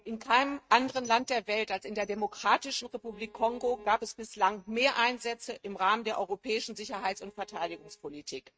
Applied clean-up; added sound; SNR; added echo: neural mask model RNNoise.